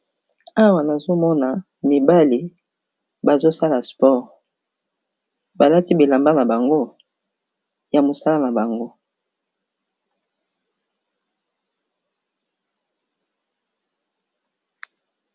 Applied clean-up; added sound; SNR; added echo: none; none; none; none.